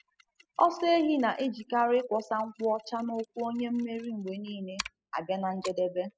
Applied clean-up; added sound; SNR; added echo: classical method spectral subtraction.